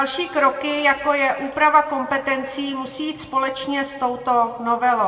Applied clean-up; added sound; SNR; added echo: none; none; none; reverberation time 1.5 s.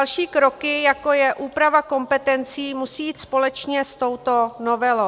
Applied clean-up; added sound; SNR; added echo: none; none; none; none.